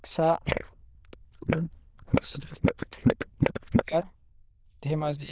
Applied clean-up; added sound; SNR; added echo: neural diffusion model UNIVERSE++.